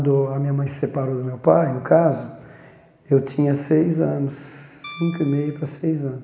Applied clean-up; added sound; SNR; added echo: none; Guitar; 16 dB; reverberation time 1.7 s.